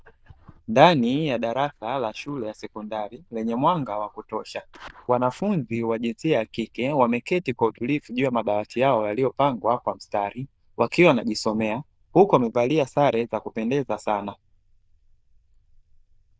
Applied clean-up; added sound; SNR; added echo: neural diffusion model UNIVERSE++.